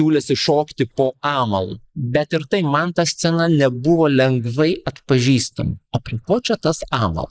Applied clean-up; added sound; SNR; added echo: neural mask model Resemble Enhance denoiser.